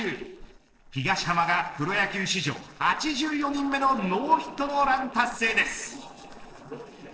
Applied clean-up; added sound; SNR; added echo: neural separator model SepFormer DNS4.